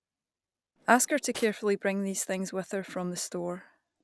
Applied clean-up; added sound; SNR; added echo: none; Cutlery, silverware; 18 dB; none.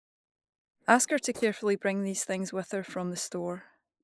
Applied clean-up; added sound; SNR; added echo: neural mask model Resemble Enhance denoiser.